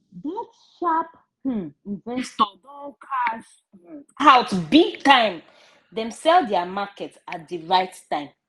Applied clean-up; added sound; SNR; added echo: none; none; none; none.